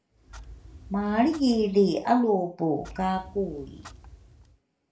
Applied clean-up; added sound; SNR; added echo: none; Clock; 20 dB; reverberation time 0.3 s.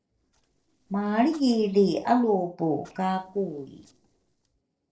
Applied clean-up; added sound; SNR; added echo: neural separator model SepFormer DNS4.